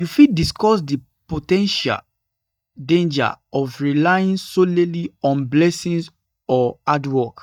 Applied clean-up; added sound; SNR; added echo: neural mask model DeepFilterNet 3.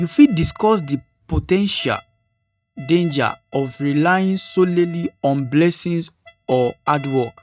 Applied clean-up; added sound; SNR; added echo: neural mask model RNNoise.